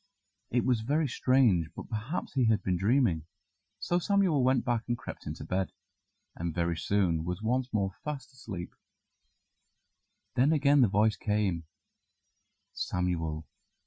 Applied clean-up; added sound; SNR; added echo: classical method Wiener filter.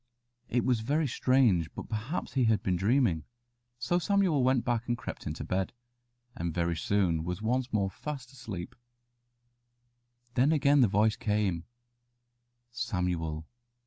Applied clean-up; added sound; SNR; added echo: none; none; none; none.